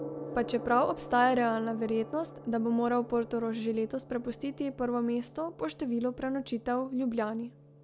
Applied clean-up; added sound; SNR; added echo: none; Gong; 15 dB; none.